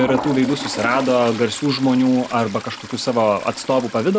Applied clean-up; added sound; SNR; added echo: none; Toilet flush; 12 dB; none.